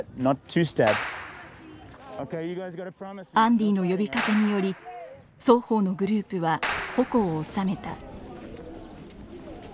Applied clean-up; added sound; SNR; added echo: none; Clapping; 9 dB; none.